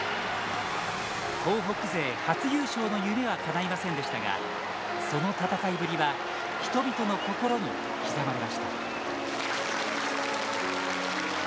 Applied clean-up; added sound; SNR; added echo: none; none; none; none.